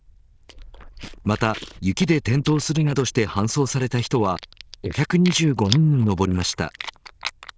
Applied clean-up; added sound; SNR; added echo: neural diffusion model UNIVERSE++.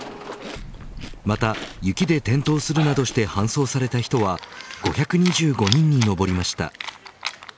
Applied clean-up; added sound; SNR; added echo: none; Chewing, mastication; 14 dB; none.